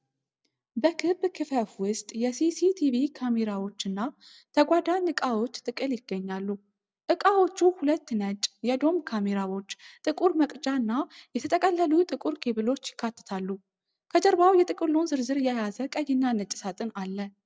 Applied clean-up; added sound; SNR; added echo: none; none; none; none.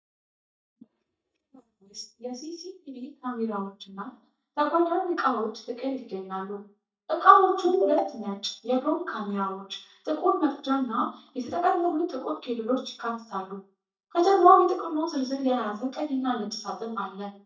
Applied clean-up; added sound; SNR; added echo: neural mask model DeepFilterNet 3.